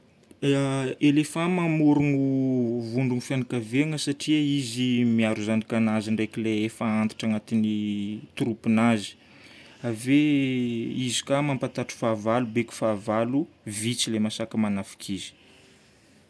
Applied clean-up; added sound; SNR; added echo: none; none; none; none.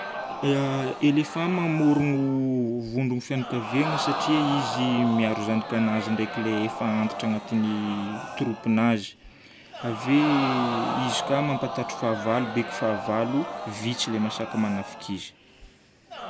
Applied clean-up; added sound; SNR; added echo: none; Crowd; 7 dB; none.